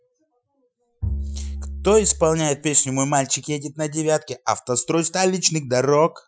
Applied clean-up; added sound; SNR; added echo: classical method Wiener filter.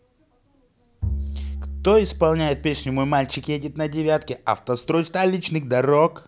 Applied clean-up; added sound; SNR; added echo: none; Bowed string instrument; 10 dB; none.